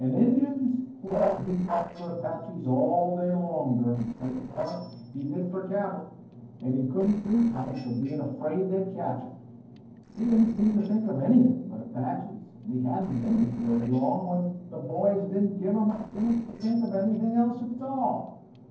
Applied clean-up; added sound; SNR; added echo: neural separator model SepFormer DNS4.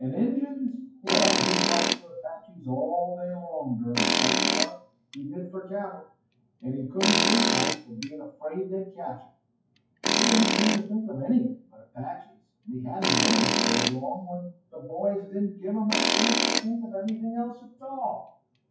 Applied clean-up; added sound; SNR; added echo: classical method WPE with log-MMSE.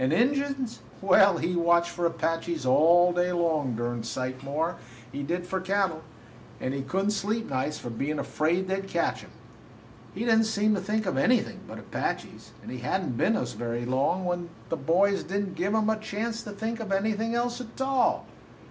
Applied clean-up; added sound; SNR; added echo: none; none; none; none.